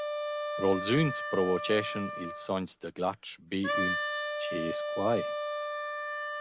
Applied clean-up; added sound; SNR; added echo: none; Wind instrument, woodwind instrument; 2 dB; none.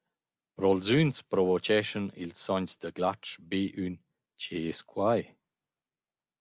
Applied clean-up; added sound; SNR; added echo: none; none; none; none.